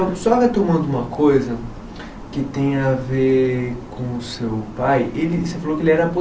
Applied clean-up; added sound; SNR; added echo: none; none; none; none.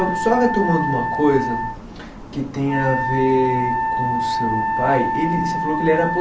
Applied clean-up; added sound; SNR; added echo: none; Wind instrument, woodwind instrument; 2 dB; none.